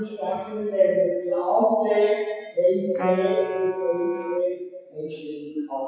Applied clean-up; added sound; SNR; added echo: classical method WPE with log-MMSE.